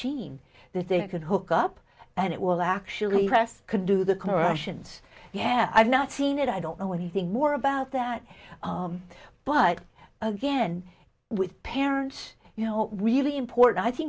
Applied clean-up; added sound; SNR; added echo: none; none; none; none.